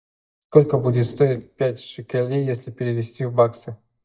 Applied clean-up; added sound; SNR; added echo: neural mask model DeepFilterNet 3.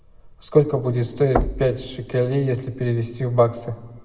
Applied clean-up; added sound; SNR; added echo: none; Knock; 8 dB; reverberation time 1.3 s.